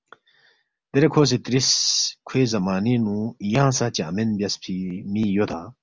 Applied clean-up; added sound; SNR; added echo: none; none; none; none.